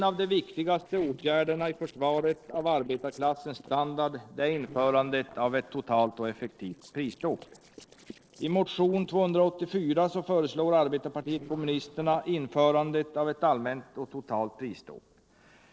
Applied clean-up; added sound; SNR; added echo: neural separator model SepFormer DNS4.